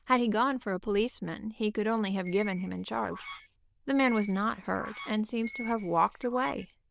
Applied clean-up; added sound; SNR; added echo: neural diffusion model UNIVERSE++.